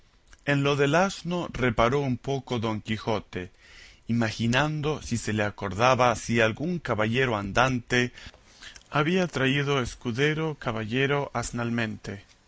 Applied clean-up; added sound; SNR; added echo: none; none; none; none.